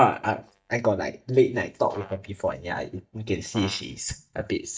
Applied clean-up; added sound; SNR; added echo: neural mask model DeepFilterNet 3.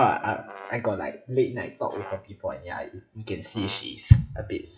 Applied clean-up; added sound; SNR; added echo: classical method WPE with log-MMSE.